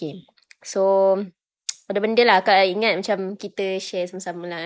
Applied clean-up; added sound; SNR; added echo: neural mask model Resemble Enhance denoiser.